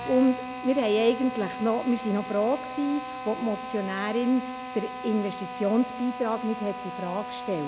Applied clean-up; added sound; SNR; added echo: none; Drill; 9 dB; none.